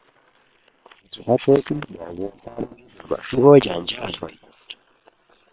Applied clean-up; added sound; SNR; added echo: neural separator model SepFormer WHAM!.